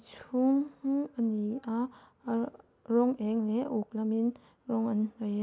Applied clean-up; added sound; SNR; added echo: none; none; none; none.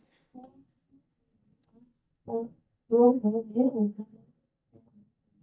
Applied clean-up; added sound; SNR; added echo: neural mask model DeepFilterNet 3.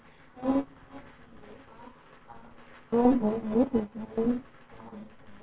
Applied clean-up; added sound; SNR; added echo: neural separator model SepFormer WHAMR!.